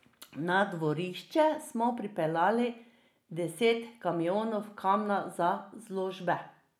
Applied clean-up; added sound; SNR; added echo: none; none; none; none.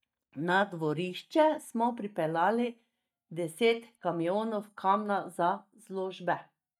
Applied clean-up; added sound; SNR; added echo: neural mask model DeepFilterNet 3.